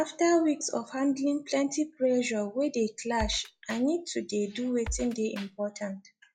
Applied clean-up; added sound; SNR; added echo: classical method log-MMSE.